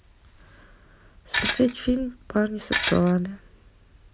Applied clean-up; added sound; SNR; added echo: none; Tools; 0 dB; none.